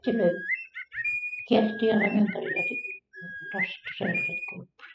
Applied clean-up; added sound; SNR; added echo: classical method spectral subtraction.